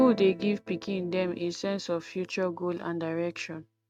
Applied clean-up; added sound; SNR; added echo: neural mask model RNNoise.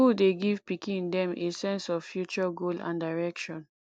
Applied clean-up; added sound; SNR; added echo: none; none; none; none.